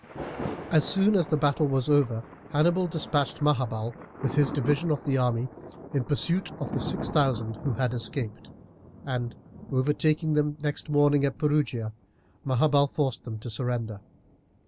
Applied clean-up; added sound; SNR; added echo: none; Thunder; 13 dB; none.